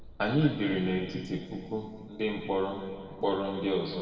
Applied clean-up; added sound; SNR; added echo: none; Aircraft; 20 dB; reverberation time 2.1 s.